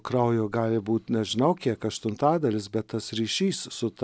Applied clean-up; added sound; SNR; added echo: none; none; none; none.